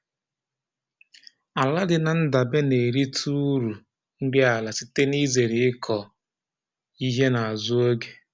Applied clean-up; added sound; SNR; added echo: none; none; none; none.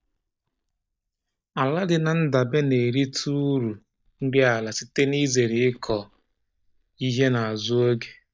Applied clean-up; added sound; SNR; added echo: neural mask model DeepFilterNet 3.